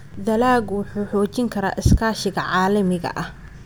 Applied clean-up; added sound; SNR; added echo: none; none; none; none.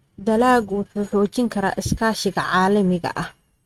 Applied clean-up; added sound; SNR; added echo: neural mask model RNNoise.